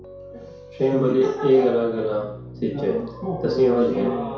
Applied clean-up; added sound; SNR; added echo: none; Piano; 18 dB; reverberation time 0.6 s.